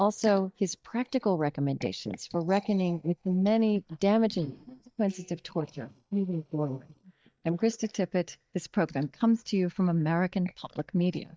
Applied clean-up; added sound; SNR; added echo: neural mask model DeepFilterNet 3.